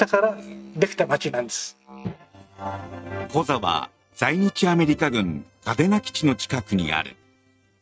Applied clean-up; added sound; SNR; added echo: neural mask model RNNoise.